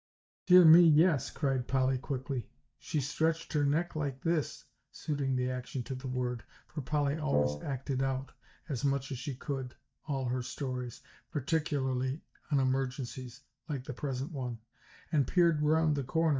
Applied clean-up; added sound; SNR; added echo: neural mask model DeepFilterNet 3.